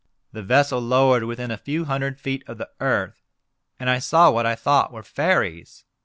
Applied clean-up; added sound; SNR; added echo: none; none; none; none.